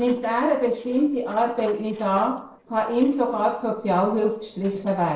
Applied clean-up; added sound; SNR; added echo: neural separator model SepFormer DNS4.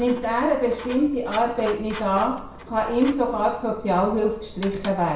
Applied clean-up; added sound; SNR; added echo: none; Writing; 15 dB; reverberation time 0.6 s.